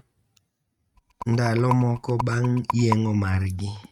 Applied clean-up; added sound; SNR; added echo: neural mask model RNNoise.